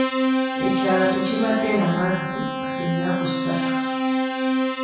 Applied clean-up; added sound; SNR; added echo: none; Keyboard (musical); -1 dB; reverberation time 1.1 s.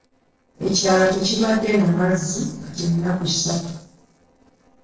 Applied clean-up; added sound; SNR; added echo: neural separator model SepFormer DNS4.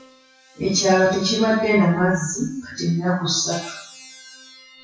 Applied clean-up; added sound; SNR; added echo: classical method WPE with log-MMSE.